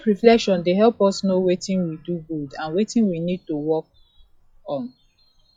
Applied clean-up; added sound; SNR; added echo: classical method log-MMSE.